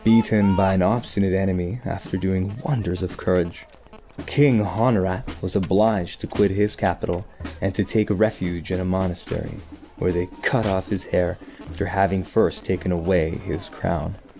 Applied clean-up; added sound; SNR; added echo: none; Crowd; 17 dB; none.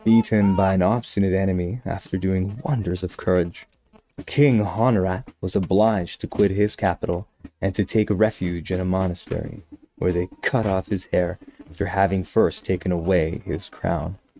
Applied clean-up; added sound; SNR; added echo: neural mask model RNNoise.